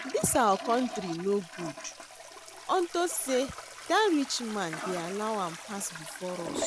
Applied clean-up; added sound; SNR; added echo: none; Toilet flush; 11 dB; none.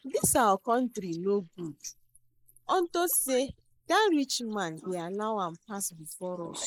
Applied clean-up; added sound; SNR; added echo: neural mask model Resemble Enhance denoiser.